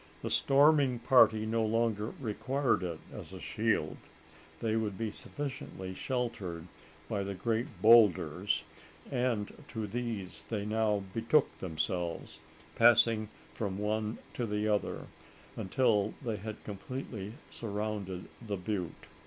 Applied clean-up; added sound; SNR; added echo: none; none; none; none.